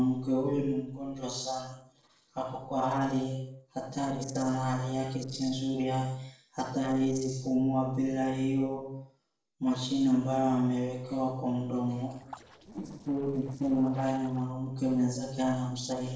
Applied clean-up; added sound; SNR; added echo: neural separator model SepFormer DNS4.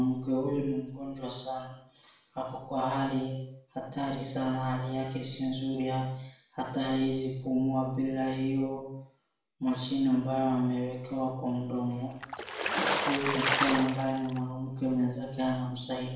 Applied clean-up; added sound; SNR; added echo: none; Water / Splash, splatter; 0 dB; reverberation time 0.6 s.